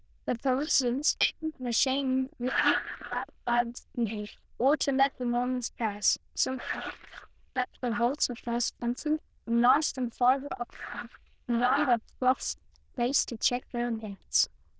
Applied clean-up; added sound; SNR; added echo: neural diffusion model UNIVERSE++.